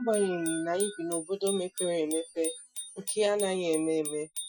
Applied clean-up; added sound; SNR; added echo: classical method Wiener filter.